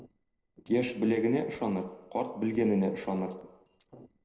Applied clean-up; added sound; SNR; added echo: neural separator model SepFormer DNS4.